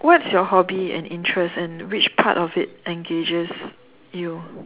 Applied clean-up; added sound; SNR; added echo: none; none; none; none.